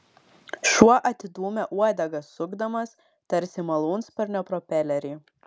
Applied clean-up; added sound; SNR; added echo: none; none; none; none.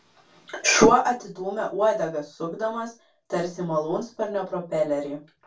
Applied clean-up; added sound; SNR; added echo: none; none; none; reverberation time 0.2 s.